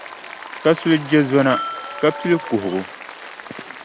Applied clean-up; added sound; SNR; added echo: none; Bell + Applause; 11 dB; none.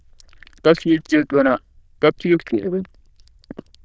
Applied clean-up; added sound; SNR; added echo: neural diffusion model UNIVERSE++.